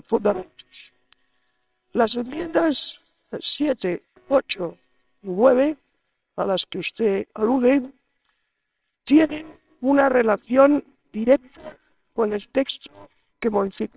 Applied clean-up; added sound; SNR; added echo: neural separator model SepFormer WHAMR!.